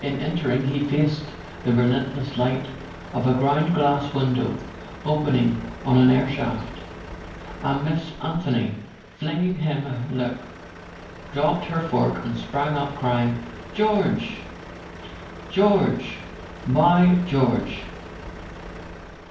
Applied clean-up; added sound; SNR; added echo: none; Truck; 14 dB; reverberation time 0.9 s.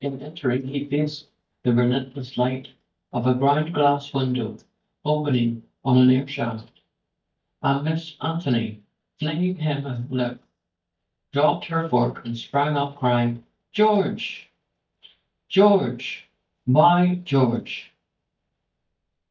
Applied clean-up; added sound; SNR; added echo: neural mask model DeepFilterNet 3.